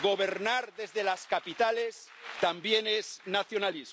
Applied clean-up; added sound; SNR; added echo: none; none; none; none.